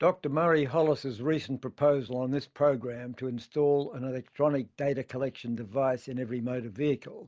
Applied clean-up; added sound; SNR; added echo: none; none; none; none.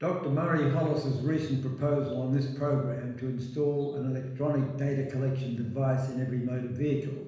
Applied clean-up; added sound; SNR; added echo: none; none; none; reverberation time 1.1 s.